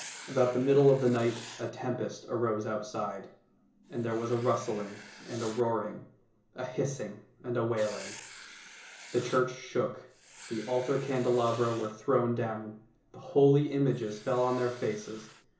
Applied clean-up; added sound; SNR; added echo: none; Writing; 20 dB; reverberation time 0.7 s.